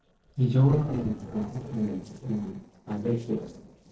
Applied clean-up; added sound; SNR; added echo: neural separator model SepFormer DNS4.